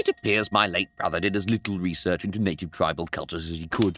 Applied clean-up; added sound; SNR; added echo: neural mask model RNNoise.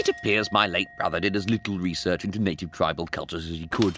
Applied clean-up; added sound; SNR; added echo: none; Mechanisms / Bicycle + Musical instrument; 19 dB; none.